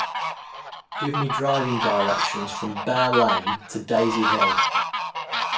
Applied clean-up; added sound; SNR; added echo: none; Fowl; 0 dB; reverberation time 0.3 s.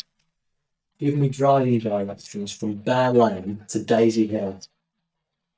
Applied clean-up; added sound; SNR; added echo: neural mask model DeepFilterNet 3.